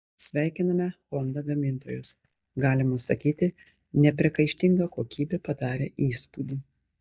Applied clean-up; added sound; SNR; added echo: neural mask model DeepFilterNet 3.